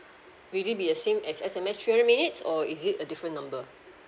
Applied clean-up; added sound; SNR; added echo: none; none; none; none.